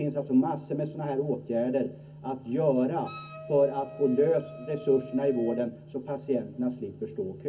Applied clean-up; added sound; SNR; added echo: none; Wind instrument, woodwind instrument; 17 dB; reverberation time 0.3 s.